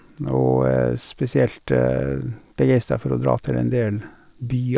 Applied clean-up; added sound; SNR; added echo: none; none; none; none.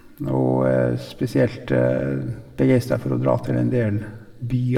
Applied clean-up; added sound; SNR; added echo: none; none; none; reverberation time 1.0 s.